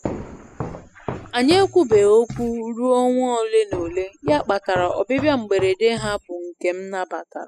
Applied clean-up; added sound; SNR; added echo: classical method spectral subtraction.